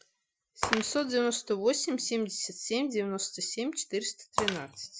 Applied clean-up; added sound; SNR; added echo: classical method Wiener filter.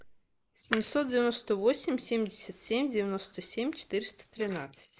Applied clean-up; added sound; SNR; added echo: neural mask model Resemble Enhance denoiser.